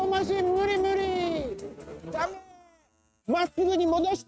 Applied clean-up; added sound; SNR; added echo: neural mask model RNNoise.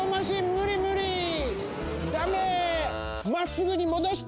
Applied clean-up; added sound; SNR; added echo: none; none; none; none.